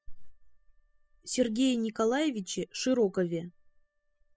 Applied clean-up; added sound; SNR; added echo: classical method spectral subtraction.